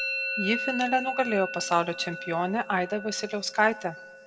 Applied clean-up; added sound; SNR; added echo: none; Musical instrument; 7 dB; reverberation time 2.1 s.